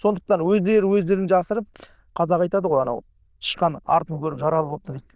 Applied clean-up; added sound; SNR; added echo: neural diffusion model UNIVERSE++.